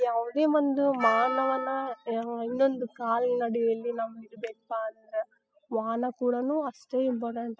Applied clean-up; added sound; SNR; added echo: classical method spectral subtraction.